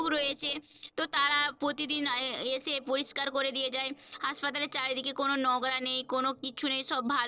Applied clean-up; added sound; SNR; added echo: neural separator model SepFormer DNS4.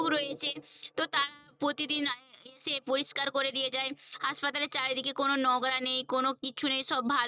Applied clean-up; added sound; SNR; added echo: neural mask model RNNoise.